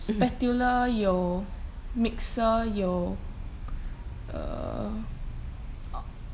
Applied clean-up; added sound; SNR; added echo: none; none; none; none.